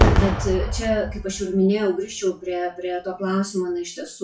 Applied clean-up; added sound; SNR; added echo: classical method WPE with log-MMSE.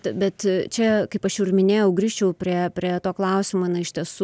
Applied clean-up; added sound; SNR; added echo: none; none; none; none.